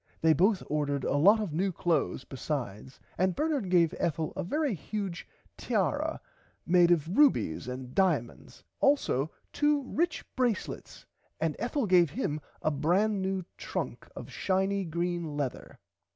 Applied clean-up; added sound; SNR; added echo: none; none; none; none.